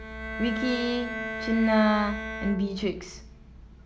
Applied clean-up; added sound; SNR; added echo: none; Bowed string instrument; 8 dB; none.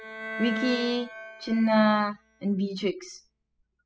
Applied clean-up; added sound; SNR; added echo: classical method spectral subtraction.